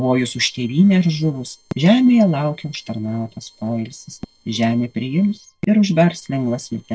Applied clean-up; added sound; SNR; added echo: neural separator model SepFormer DNS4.